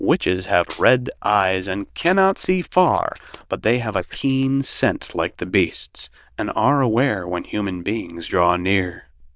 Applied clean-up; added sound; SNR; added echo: neural diffusion model UNIVERSE++.